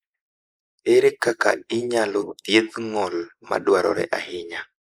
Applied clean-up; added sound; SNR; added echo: neural mask model Resemble Enhance denoiser.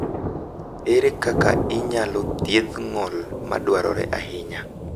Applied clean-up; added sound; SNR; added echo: none; Thunder; 4 dB; none.